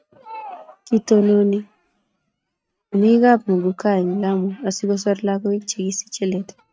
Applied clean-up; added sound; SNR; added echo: neural mask model RNNoise.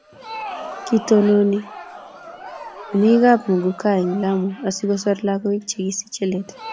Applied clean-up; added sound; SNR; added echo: none; Crowd; 16 dB; none.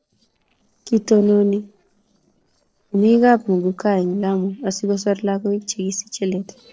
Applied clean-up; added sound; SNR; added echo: neural separator model SepFormer DNS4.